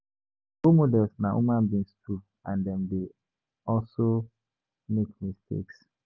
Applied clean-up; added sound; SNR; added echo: none; none; none; none.